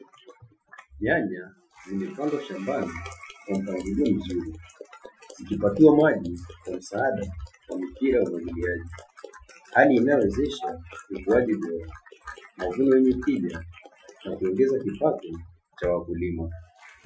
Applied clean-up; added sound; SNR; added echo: classical method Wiener filter.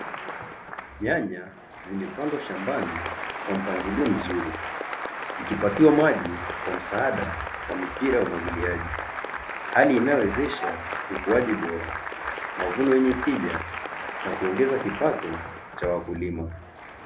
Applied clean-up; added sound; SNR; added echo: none; Applause; 7 dB; none.